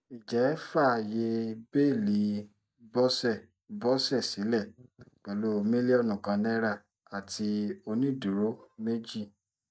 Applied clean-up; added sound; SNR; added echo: neural mask model DeepFilterNet 3.